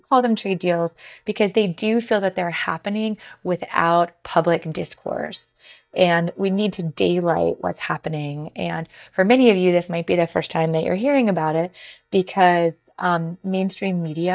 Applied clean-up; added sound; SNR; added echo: neural mask model DeepFilterNet 3.